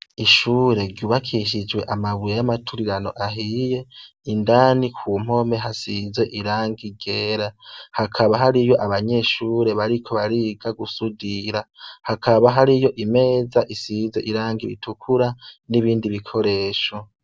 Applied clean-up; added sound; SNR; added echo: none; none; none; none.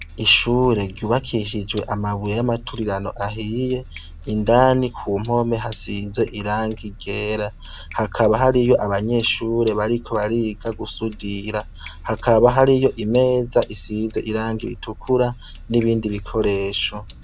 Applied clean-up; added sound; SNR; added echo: none; Sink (filling or washing); 16 dB; none.